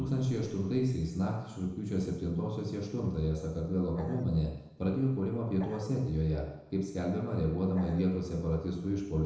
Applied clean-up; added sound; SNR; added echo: neural separator model SepFormer DNS4.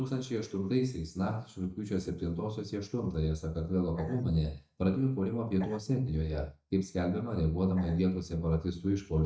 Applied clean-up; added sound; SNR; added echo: neural mask model DeepFilterNet 3.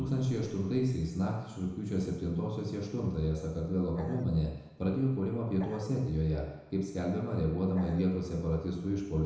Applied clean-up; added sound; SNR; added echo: none; Bark; 15 dB; reverberation time 1.0 s.